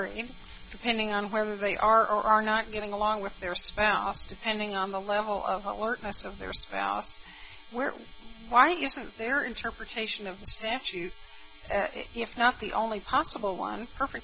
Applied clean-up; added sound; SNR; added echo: none; none; none; none.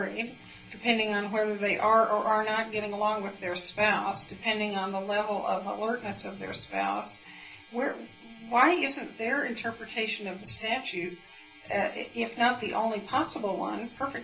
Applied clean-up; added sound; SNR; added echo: none; none; none; reverberation time 0.3 s.